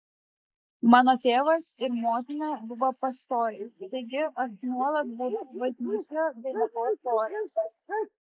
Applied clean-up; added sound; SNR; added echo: neural mask model Resemble Enhance denoiser.